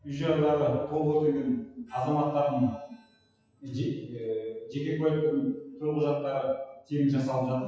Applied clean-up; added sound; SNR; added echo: classical method WPE with log-MMSE.